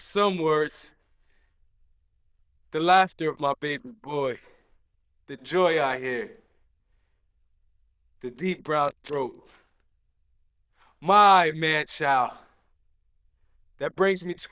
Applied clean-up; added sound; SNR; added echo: neural diffusion model UNIVERSE++.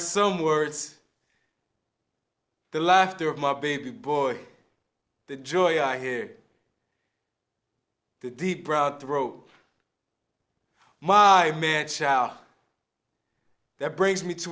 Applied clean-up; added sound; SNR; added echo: none; none; none; none.